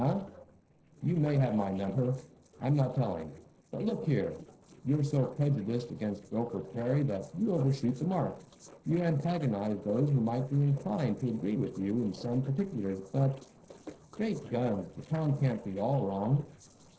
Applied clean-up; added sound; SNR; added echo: neural separator model SepFormer DNS4.